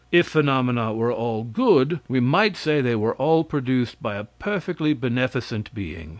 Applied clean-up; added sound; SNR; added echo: none; none; none; none.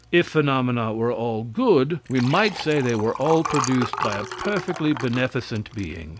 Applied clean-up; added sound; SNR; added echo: none; Liquid; 11 dB; none.